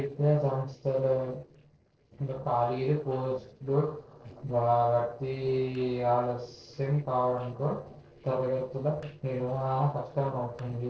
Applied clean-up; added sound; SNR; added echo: neural separator model SepFormer DNS4.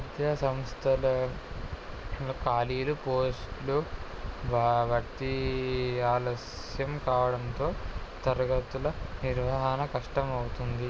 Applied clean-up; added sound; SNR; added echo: none; none; none; none.